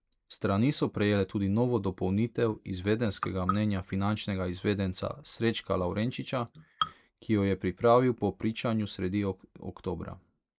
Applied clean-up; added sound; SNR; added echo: neural mask model Resemble Enhance denoiser.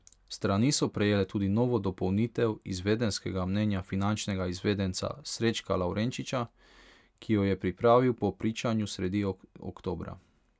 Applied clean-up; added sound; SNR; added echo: none; none; none; none.